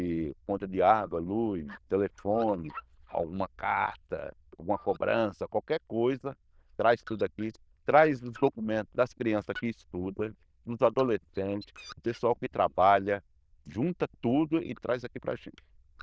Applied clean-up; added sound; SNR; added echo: neural diffusion model UNIVERSE++.